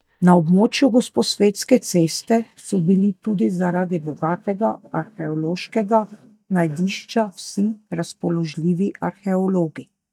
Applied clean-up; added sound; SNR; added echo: neural mask model DeepFilterNet 3.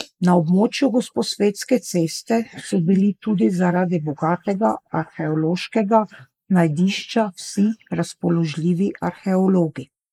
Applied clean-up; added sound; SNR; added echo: neural mask model Resemble Enhance denoiser.